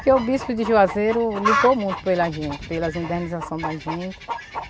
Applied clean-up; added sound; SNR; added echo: none; none; none; none.